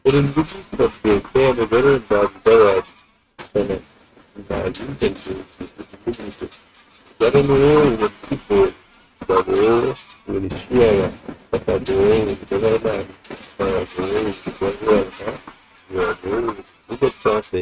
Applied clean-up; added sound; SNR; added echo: neural mask model RNNoise.